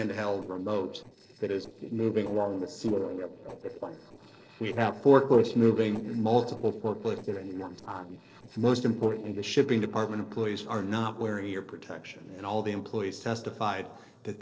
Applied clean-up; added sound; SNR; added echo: neural separator model SepFormer DNS4.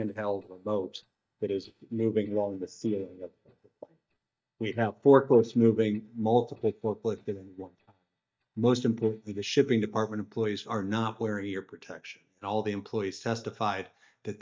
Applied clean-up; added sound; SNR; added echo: neural mask model DeepFilterNet 3.